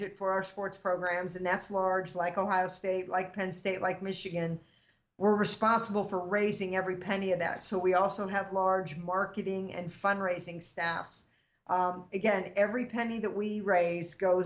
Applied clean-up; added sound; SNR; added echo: none; none; none; none.